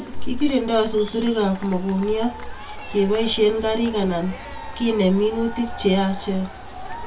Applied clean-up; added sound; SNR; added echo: none; Crowd / Cheering; 16 dB; reverberation time 0.2 s.